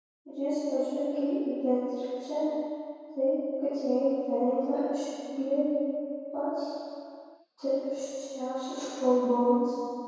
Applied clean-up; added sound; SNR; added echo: none; none; none; reverberation time 2.2 s.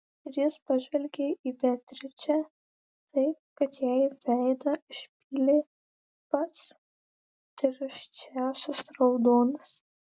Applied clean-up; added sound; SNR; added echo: none; none; none; none.